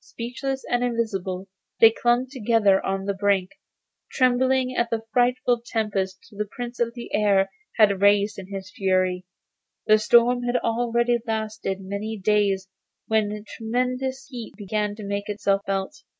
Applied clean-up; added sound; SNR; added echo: none; none; none; none.